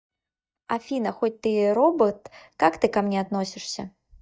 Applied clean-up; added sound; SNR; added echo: neural mask model DeepFilterNet 3.